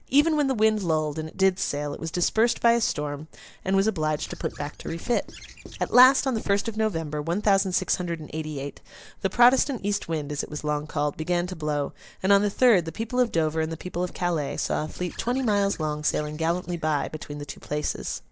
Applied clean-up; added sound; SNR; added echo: neural separator model SepFormer DNS4.